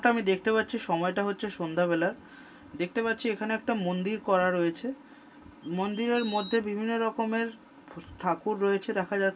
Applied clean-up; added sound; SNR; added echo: none; Bird vocalization, bird call, bird song; 15 dB; reverberation time 0.1 s.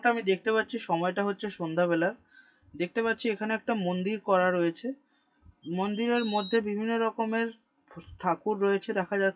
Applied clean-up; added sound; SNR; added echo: classical method WPE with log-MMSE.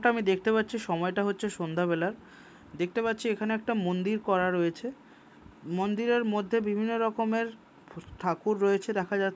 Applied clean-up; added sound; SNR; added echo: none; none; none; none.